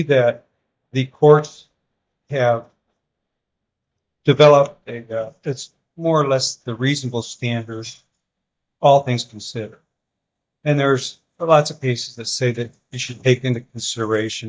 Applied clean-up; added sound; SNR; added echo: neural mask model DeepFilterNet 3.